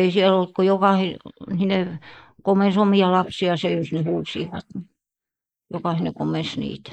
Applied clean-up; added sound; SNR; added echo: neural mask model Resemble Enhance denoiser.